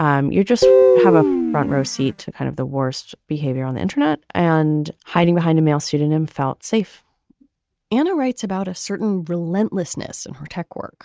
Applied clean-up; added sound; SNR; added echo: neural mask model RNNoise.